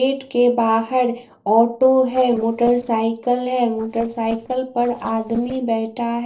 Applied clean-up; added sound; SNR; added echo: neural separator model SepFormer DNS4.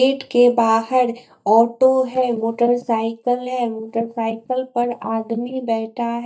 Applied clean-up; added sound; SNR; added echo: neural mask model DeepFilterNet 3.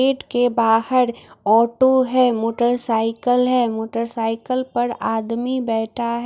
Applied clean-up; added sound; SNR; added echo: none; none; none; none.